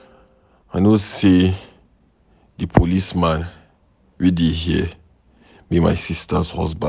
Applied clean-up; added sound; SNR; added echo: none; none; none; none.